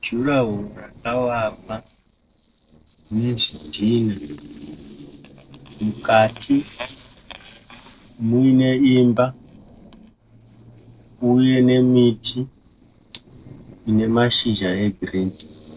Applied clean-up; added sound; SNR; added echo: neural separator model SepFormer DNS4.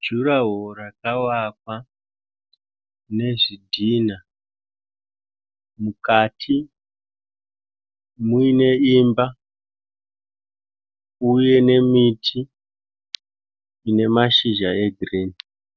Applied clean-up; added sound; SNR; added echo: none; none; none; none.